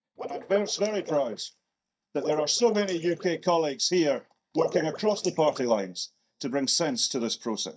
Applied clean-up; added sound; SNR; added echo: neural mask model DeepFilterNet 3.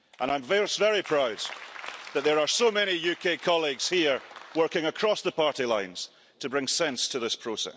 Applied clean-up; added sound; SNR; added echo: none; none; none; none.